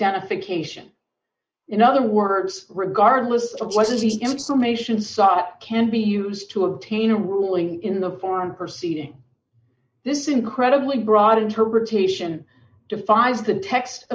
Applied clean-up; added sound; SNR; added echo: neural mask model Resemble Enhance denoiser.